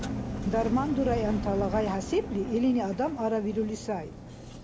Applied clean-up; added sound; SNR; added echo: none; Engine; 7 dB; none.